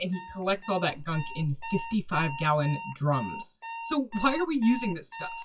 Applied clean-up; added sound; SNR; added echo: classical method WPE with log-MMSE.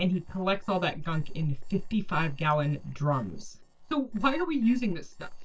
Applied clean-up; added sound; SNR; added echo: neural separator model SepFormer DNS4.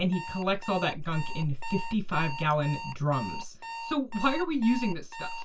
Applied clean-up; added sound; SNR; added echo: none; Alarm; 12 dB; reverberation time 0.1 s.